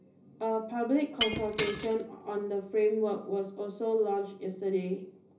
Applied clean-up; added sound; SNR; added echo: none; Shatter; 6 dB; reverberation time 0.5 s.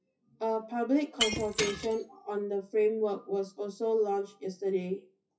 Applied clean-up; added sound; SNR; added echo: classical method WPE with log-MMSE.